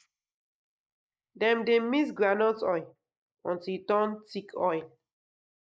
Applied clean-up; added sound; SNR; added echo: neural mask model Resemble Enhance denoiser.